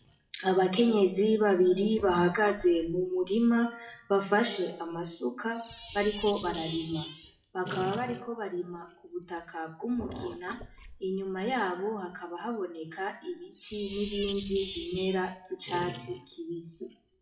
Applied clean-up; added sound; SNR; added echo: classical method WPE with log-MMSE.